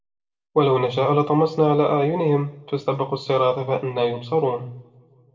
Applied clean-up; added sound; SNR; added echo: none; none; none; reverberation time 0.7 s.